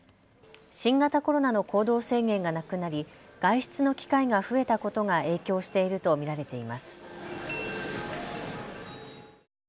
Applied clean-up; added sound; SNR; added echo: none; none; none; none.